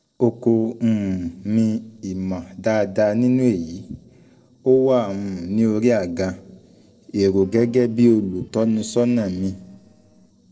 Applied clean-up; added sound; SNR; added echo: neural separator model SepFormer DNS4.